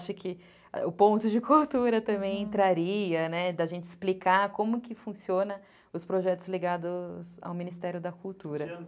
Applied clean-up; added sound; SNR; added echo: none; none; none; none.